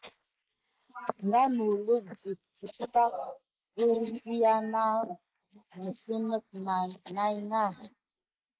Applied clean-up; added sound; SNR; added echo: neural mask model Resemble Enhance denoiser.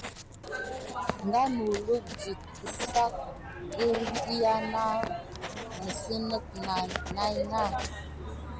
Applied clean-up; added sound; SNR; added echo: none; Writing; 8 dB; none.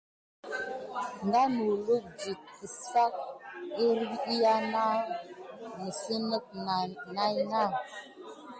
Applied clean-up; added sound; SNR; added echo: none; none; none; none.